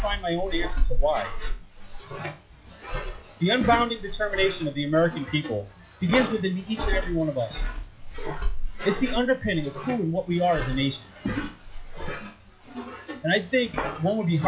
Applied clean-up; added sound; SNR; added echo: classical method log-MMSE.